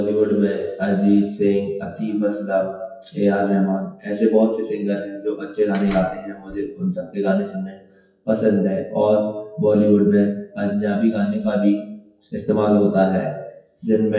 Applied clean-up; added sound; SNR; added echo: classical method WPE with log-MMSE.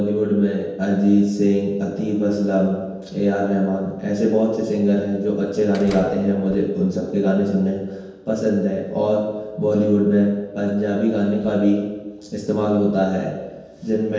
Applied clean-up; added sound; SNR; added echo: none; Slam; 18 dB; reverberation time 1.2 s.